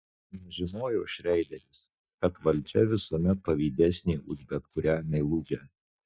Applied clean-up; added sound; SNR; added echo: neural mask model DeepFilterNet 3.